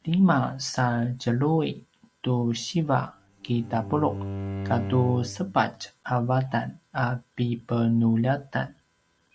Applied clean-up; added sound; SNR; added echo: none; Bowed string instrument; 9 dB; none.